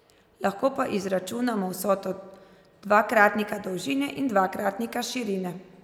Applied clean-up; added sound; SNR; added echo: none; none; none; none.